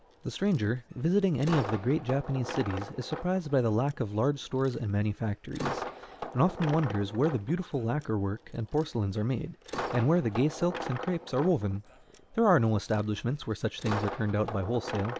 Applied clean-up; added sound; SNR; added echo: none; Coin (dropping); 12 dB; none.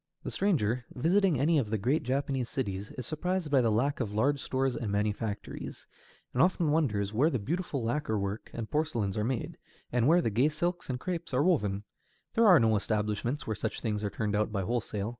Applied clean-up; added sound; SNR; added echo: none; none; none; none.